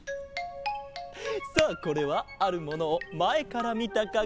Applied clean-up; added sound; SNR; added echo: none; Hands; 14 dB; none.